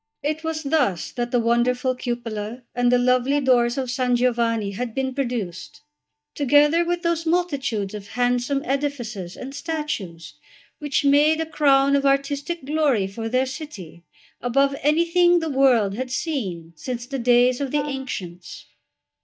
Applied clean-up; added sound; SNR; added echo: neural mask model DeepFilterNet 3.